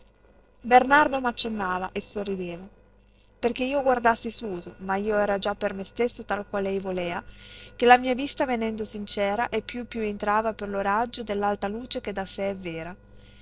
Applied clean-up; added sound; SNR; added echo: neural separator model SepFormer DNS4.